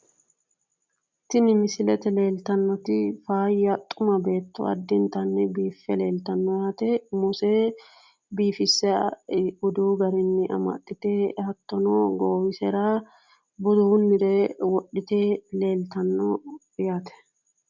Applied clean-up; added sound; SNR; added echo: none; none; none; none.